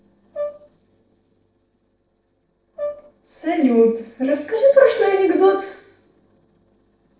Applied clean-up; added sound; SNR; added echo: neural separator model SepFormer DNS4.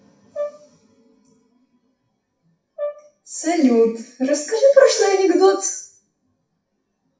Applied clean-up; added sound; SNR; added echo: classical method WPE with log-MMSE.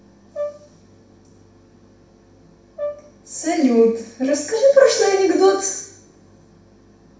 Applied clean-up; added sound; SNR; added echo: none; Brass instrument; 14 dB; reverberation time 0.6 s.